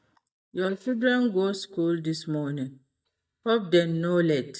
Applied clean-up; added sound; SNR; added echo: neural mask model DeepFilterNet 3.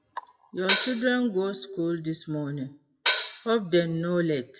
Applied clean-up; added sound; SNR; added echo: classical method WPE with log-MMSE.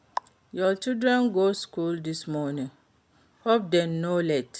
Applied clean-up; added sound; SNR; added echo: none; none; none; none.